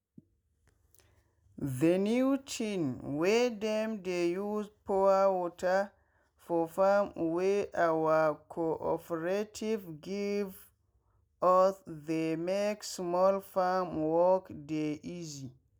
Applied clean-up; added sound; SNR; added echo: none; none; none; none.